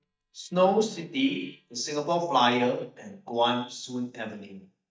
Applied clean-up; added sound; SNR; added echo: neural mask model DeepFilterNet 3.